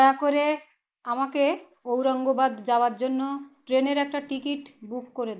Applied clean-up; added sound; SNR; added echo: neural mask model Resemble Enhance denoiser.